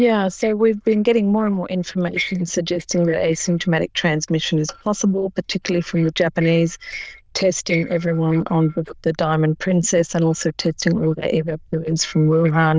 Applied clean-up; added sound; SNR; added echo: neural diffusion model UNIVERSE++.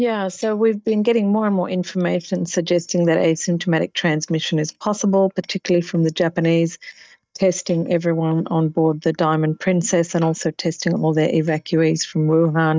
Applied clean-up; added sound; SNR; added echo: neural mask model DeepFilterNet 3.